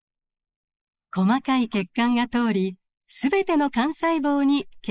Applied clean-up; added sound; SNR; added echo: neural mask model Resemble Enhance denoiser.